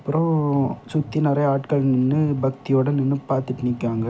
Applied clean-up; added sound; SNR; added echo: none; none; none; none.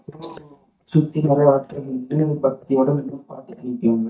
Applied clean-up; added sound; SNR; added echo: neural mask model DeepFilterNet 3.